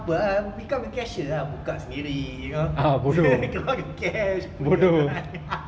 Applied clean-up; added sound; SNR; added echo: none; none; none; none.